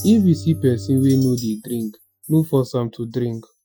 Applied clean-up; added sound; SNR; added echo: classical method Wiener filter.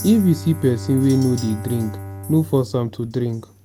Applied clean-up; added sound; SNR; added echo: none; Chink, clink + Bowed string instrument; 12 dB; none.